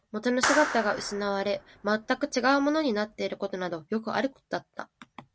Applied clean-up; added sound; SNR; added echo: none; Clapping; 7 dB; none.